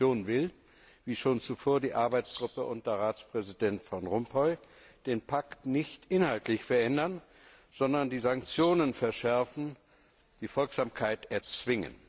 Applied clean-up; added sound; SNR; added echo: none; Rattle (instrument); 8 dB; none.